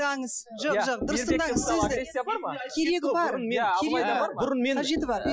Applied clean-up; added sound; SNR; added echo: classical method Wiener filter.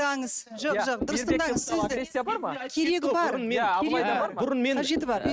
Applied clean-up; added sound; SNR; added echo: neural mask model RNNoise.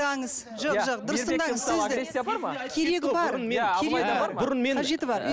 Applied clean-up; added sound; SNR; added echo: none; none; none; none.